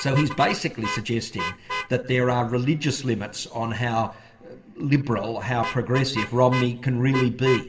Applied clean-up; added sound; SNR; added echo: none; Vehicle horn, car horn, honking; 11 dB; reverberation time 1.2 s.